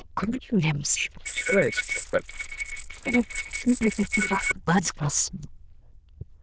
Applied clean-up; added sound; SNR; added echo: neural diffusion model UNIVERSE++.